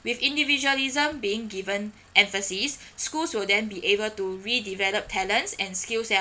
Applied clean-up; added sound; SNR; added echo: none; none; none; none.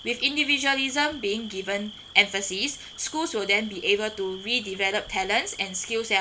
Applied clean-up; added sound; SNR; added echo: none; Cricket; 17 dB; none.